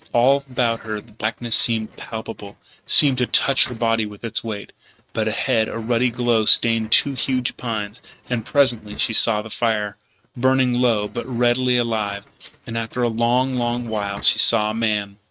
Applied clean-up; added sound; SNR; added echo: neural mask model RNNoise.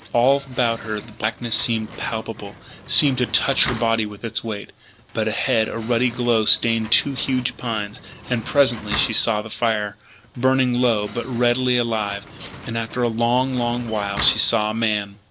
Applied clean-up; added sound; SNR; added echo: none; Slam; 15 dB; none.